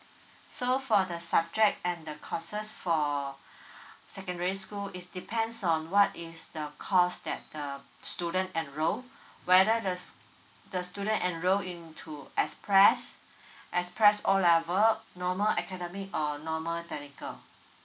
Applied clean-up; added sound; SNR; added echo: none; none; none; none.